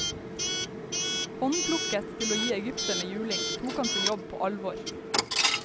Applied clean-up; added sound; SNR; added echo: none; Coin (dropping) / Alarm; -3 dB; none.